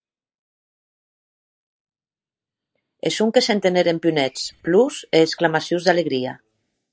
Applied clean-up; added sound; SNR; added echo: neural mask model DeepFilterNet 3.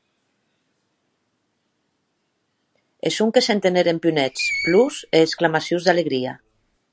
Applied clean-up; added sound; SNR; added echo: none; Screech; 11 dB; none.